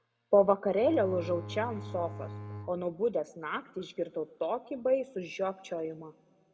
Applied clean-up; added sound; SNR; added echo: none; Bowed string instrument; 10 dB; reverberation time 2.2 s.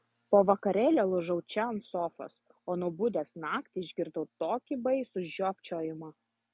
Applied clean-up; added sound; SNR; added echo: none; none; none; none.